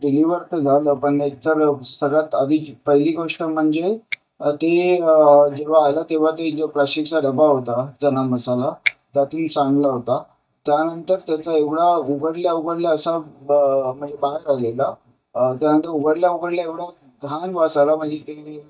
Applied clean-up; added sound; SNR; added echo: neural mask model DeepFilterNet 3.